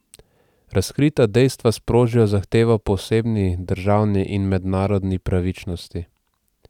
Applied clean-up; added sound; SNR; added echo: none; none; none; none.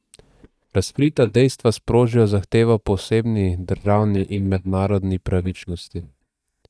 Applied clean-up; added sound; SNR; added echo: neural mask model DeepFilterNet 3.